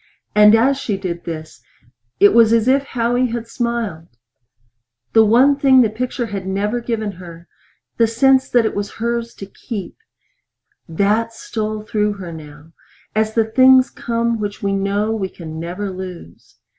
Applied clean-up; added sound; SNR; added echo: none; none; none; none.